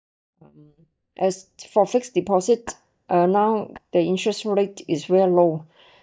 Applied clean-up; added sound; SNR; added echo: neural mask model DeepFilterNet 3.